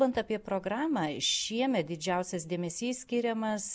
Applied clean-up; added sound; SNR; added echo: none; none; none; none.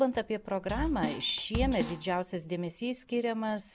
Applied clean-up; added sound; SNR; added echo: none; Drum kit; 5 dB; none.